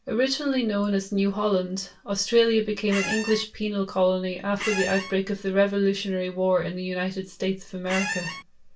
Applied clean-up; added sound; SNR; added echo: none; Squeak; 6 dB; reverberation time 0.2 s.